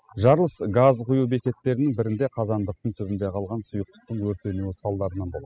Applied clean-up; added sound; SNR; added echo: classical method spectral subtraction.